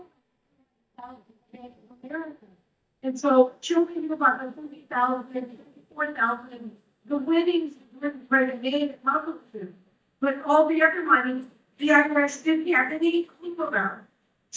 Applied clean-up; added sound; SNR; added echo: neural mask model DeepFilterNet 3.